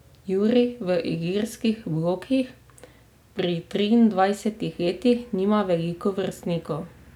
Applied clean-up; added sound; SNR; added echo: none; none; none; none.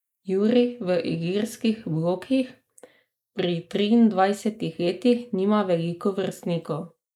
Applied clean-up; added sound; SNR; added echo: neural mask model Resemble Enhance denoiser.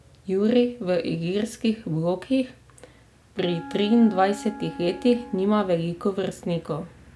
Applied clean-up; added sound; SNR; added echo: none; Wind instrument, woodwind instrument; 16 dB; none.